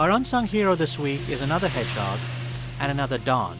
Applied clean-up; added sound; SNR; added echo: none; Motorcycle; 9 dB; none.